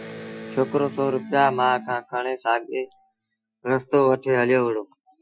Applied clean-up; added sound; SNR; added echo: classical method Wiener filter.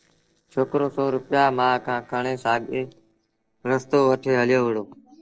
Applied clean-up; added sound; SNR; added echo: neural separator model SepFormer DNS4.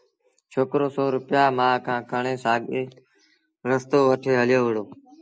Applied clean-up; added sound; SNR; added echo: none; none; none; none.